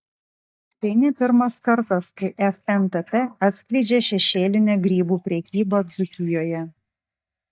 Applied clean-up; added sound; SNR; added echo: neural mask model DeepFilterNet 3.